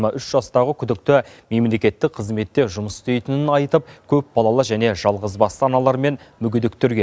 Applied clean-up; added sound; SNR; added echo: none; none; none; none.